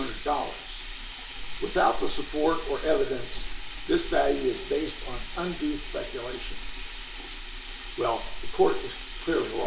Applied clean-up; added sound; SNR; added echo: none; Sink (filling or washing); 8 dB; reverberation time 0.2 s.